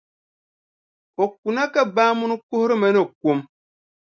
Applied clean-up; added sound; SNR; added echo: none; none; none; none.